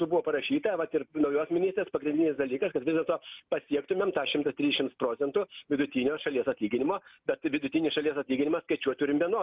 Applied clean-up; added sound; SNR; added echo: none; none; none; none.